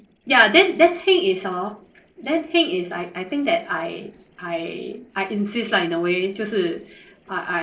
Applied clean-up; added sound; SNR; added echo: neural separator model SepFormer DNS4.